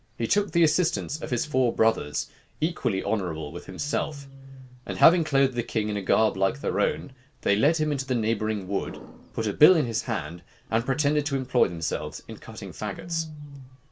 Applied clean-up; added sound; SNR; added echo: none; Wild animals; 18 dB; none.